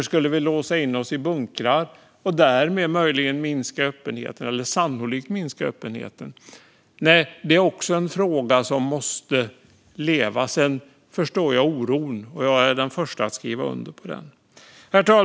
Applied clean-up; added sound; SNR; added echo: none; none; none; none.